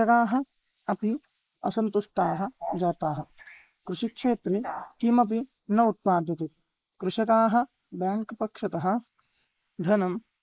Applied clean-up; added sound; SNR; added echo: neural mask model Resemble Enhance denoiser.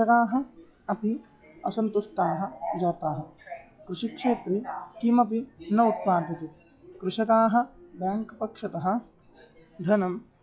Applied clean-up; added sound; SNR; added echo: classical method log-MMSE.